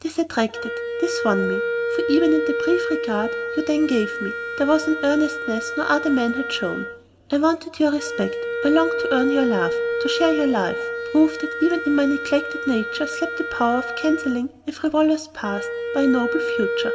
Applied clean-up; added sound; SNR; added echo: none; Wind instrument, woodwind instrument; 4 dB; reverberation time 0.7 s.